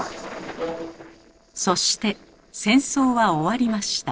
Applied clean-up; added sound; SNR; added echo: neural separator model SepFormer DNS4.